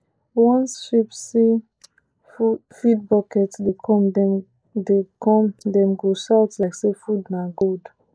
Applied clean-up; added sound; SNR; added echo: neural mask model Resemble Enhance denoiser.